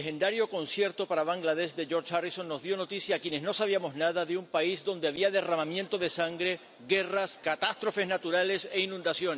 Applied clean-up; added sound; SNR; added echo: none; none; none; none.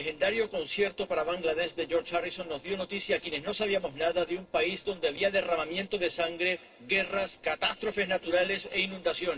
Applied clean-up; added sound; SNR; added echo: neural separator model SepFormer DNS4.